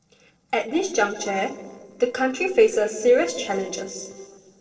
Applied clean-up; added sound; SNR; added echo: neural separator model SepFormer DNS4.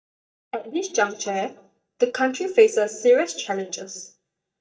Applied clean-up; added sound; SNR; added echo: neural mask model DeepFilterNet 3.